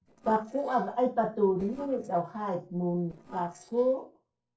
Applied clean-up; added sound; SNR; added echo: neural separator model SepFormer DNS4.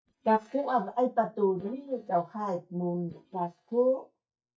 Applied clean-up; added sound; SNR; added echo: neural mask model DeepFilterNet 3.